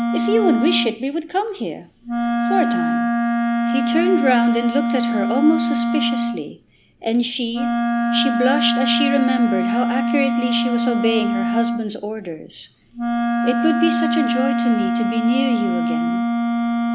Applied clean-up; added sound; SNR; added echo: none; Wind instrument, woodwind instrument; -2 dB; none.